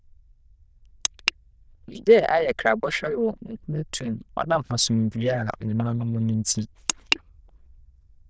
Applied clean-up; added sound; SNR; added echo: neural diffusion model UNIVERSE++.